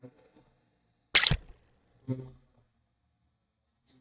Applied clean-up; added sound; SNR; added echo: neural mask model DeepFilterNet 3.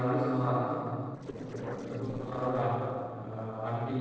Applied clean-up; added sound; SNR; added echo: neural separator model SepFormer DNS4.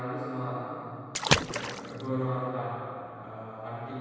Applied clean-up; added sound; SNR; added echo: none; Water / Splash, splatter; -3 dB; reverberation time 2.1 s.